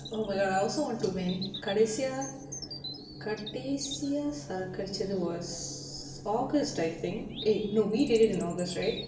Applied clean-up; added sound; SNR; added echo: none; Bird vocalization, bird call, bird song; 16 dB; reverberation time 0.8 s.